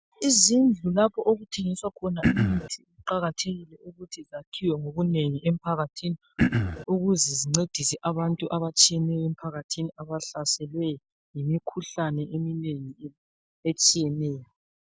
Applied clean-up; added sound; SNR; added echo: none; Cough; -3 dB; none.